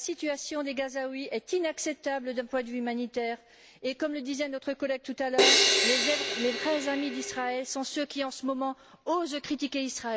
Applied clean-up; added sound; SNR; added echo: none; Crash cymbal; -5 dB; none.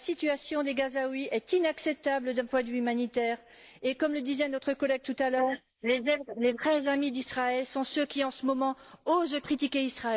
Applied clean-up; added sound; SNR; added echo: neural mask model Resemble Enhance denoiser.